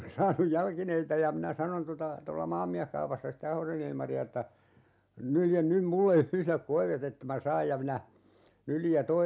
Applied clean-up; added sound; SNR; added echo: none; none; none; none.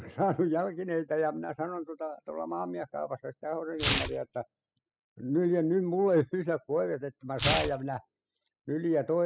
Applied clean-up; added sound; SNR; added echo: classical method spectral subtraction.